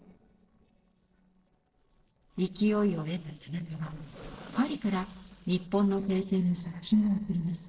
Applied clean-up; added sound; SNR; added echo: neural separator model SepFormer DNS4.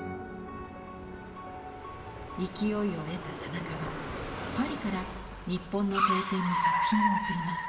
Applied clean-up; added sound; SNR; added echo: none; Car; 0 dB; reverberation time 0.8 s.